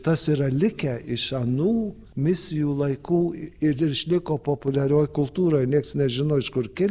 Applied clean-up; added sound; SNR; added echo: none; none; none; none.